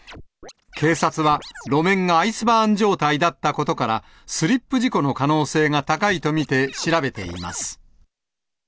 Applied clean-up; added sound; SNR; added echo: none; Scratching (performance technique); 19 dB; none.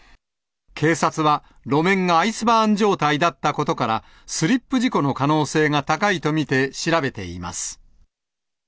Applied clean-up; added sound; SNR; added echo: none; none; none; none.